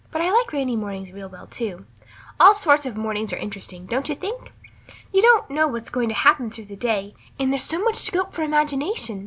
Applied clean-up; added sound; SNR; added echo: none; none; none; none.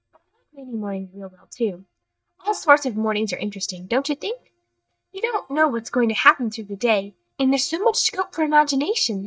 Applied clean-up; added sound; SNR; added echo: neural mask model DeepFilterNet 3.